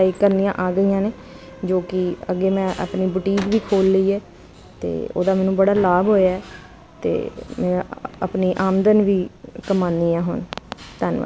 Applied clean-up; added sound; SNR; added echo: none; Cupboard open or close / Door; 15 dB; none.